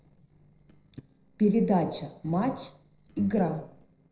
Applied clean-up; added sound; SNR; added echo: neural separator model SepFormer DNS4.